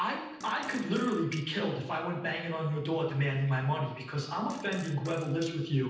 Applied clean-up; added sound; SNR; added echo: none; Fart; 20 dB; reverberation time 0.9 s.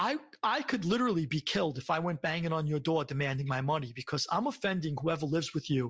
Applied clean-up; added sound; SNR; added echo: none; none; none; none.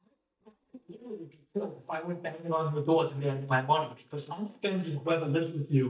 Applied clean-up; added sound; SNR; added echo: neural mask model DeepFilterNet 3.